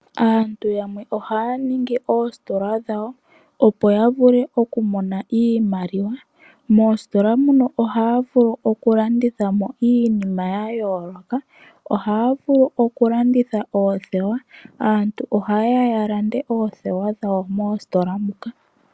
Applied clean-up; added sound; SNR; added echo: none; none; none; none.